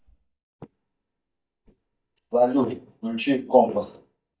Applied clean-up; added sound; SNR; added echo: neural mask model DeepFilterNet 3.